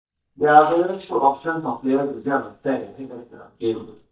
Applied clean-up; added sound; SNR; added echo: neural mask model DeepFilterNet 3.